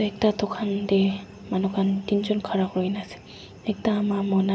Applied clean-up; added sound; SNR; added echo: none; none; none; none.